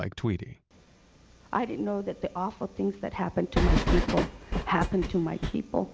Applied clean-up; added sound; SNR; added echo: none; Train; -3 dB; none.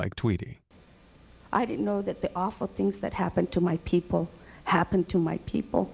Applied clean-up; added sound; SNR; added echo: none; none; none; none.